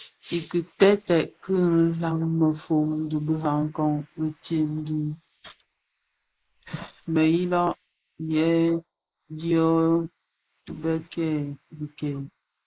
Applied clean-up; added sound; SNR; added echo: neural mask model Resemble Enhance denoiser.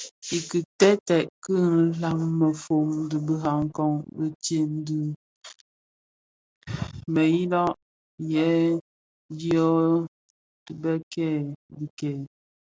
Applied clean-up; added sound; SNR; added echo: none; none; none; none.